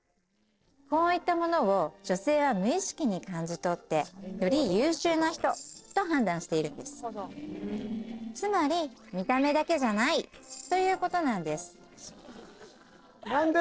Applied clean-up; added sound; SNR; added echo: neural separator model SepFormer DNS4.